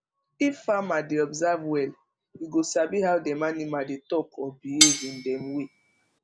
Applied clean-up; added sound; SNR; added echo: none; Cutlery, silverware; -2 dB; none.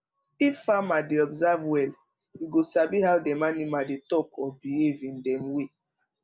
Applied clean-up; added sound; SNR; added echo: none; none; none; none.